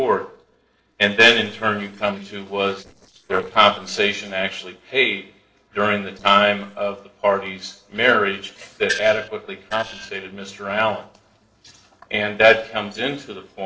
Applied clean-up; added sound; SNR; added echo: neural separator model SepFormer DNS4.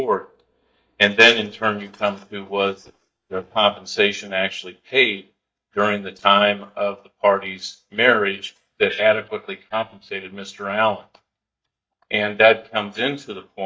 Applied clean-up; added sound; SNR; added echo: neural mask model DeepFilterNet 3.